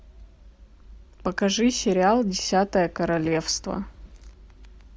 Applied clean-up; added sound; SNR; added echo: none; none; none; none.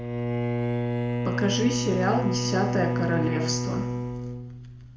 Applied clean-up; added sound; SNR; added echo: none; Bowed string instrument; -1 dB; reverberation time 0.7 s.